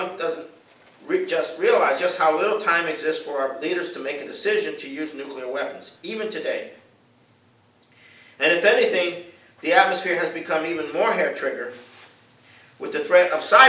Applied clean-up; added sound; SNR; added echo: none; none; none; none.